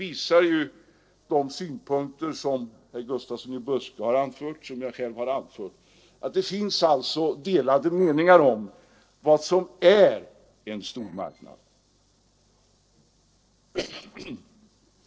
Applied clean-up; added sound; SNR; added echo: neural separator model SepFormer DNS4.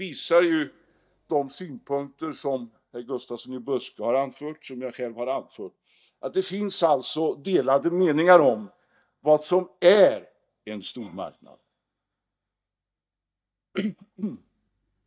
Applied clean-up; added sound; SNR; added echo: neural mask model DeepFilterNet 3.